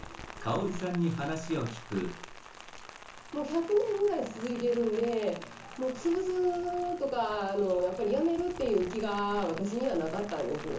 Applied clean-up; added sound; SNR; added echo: none; Rain; 14 dB; reverberation time 0.8 s.